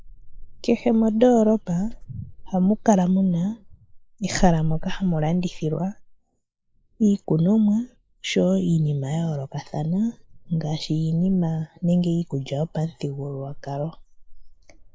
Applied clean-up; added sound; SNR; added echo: neural mask model Resemble Enhance denoiser.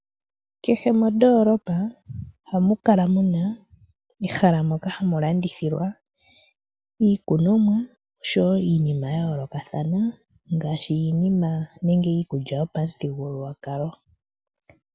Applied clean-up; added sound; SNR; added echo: none; none; none; none.